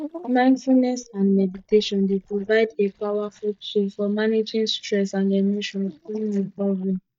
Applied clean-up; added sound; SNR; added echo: neural mask model DeepFilterNet 3.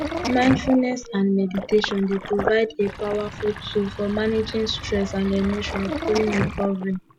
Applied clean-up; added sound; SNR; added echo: none; Sink (filling or washing); 8 dB; none.